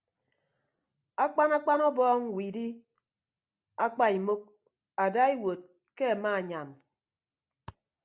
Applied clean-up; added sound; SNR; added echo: none; none; none; none.